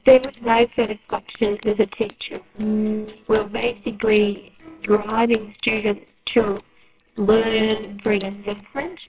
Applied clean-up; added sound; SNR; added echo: neural separator model SepFormer WHAMR!.